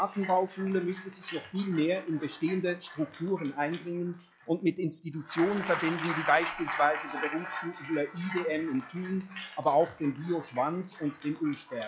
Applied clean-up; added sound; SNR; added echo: classical method log-MMSE.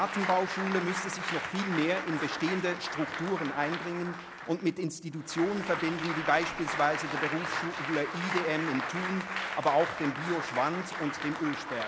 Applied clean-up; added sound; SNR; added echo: none; Applause; 4 dB; none.